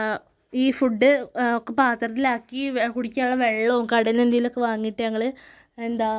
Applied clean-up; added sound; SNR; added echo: none; none; none; none.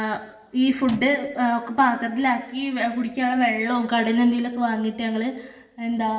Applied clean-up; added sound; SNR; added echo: none; Microwave oven; 18 dB; reverberation time 0.9 s.